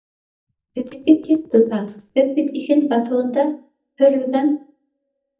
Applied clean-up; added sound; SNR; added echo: neural mask model DeepFilterNet 3.